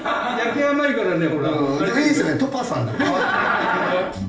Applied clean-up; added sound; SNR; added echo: none; none; none; reverberation time 0.6 s.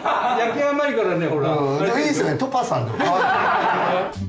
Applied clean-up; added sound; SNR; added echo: none; none; none; none.